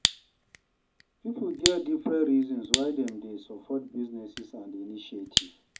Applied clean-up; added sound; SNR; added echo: none; Fire; 3 dB; reverberation time 0.3 s.